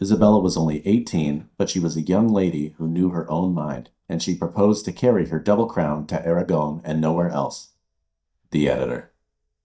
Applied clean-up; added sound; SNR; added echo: neural mask model DeepFilterNet 3.